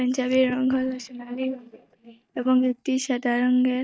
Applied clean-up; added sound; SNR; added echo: neural mask model DeepFilterNet 3.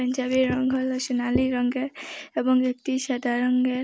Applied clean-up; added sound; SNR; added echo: none; none; none; none.